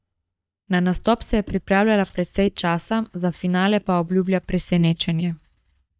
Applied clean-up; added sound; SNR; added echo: neural mask model DeepFilterNet 3.